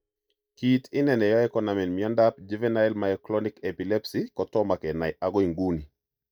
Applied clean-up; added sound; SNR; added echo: neural mask model DeepFilterNet 3.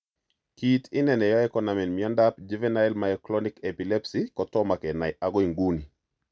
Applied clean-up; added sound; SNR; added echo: none; none; none; none.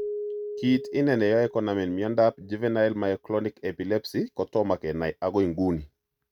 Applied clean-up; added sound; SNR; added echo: neural mask model RNNoise.